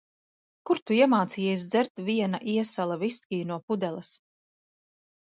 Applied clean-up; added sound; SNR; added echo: none; none; none; none.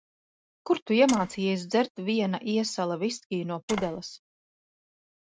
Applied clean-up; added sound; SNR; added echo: neural mask model RNNoise.